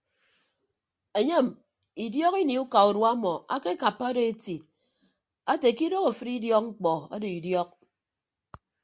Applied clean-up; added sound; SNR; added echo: none; none; none; none.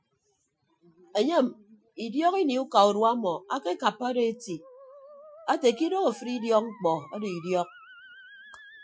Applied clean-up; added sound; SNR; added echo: classical method Wiener filter.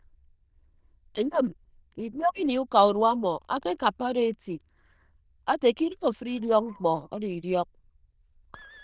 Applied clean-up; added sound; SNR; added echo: neural diffusion model UNIVERSE++.